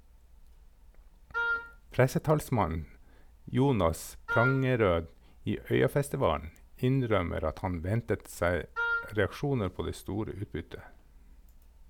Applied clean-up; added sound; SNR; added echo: none; Wind instrument, woodwind instrument; 3 dB; none.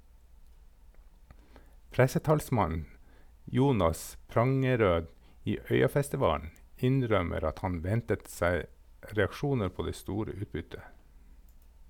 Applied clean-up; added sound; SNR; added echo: none; none; none; none.